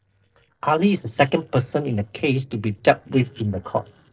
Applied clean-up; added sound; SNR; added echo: neural separator model SepFormer DNS4.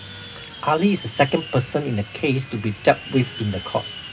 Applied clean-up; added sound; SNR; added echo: none; Sawing; 14 dB; reverberation time 0.2 s.